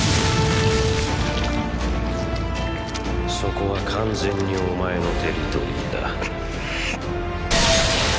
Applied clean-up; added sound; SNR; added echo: none; none; none; none.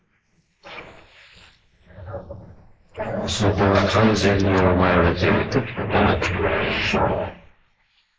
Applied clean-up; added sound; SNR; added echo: neural mask model Resemble Enhance denoiser.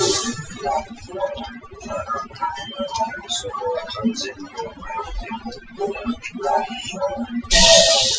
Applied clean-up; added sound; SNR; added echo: classical method Wiener filter.